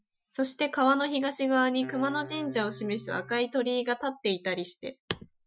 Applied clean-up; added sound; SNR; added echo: classical method Wiener filter.